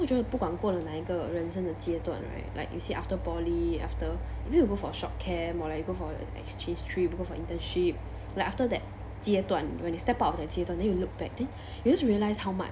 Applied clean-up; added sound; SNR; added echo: none; none; none; none.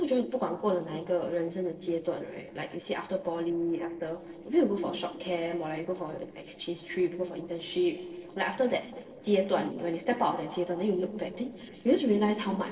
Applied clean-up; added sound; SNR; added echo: neural separator model SepFormer DNS4.